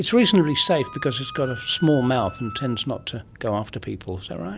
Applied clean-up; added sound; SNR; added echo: none; Wind instrument, woodwind instrument; 17 dB; none.